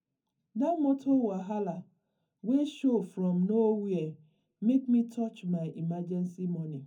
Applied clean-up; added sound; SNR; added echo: none; none; none; reverberation time 0.3 s.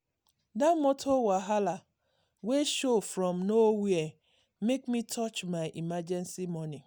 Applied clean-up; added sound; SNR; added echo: none; none; none; none.